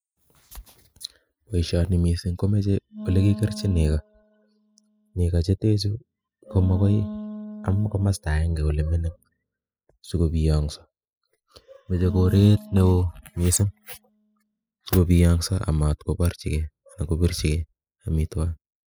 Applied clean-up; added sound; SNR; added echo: classical method spectral subtraction.